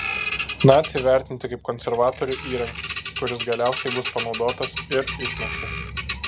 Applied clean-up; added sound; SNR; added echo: none; Bird vocalization, bird call, bird song; 7 dB; none.